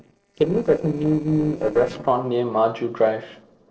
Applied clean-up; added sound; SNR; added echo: neural separator model SepFormer DNS4.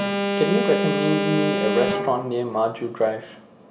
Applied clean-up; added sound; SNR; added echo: none; Alarm; 1 dB; reverberation time 0.7 s.